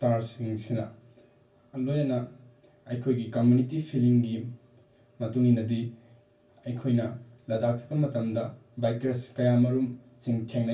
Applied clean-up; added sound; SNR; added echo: none; none; none; reverberation time 0.1 s.